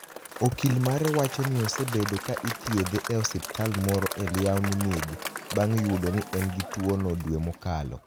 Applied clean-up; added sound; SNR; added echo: none; Applause / Crowd; 9 dB; none.